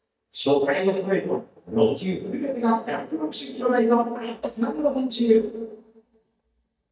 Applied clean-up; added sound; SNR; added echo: neural mask model DeepFilterNet 3.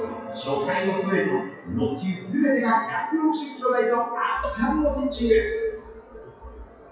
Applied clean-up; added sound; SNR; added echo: classical method WPE with log-MMSE.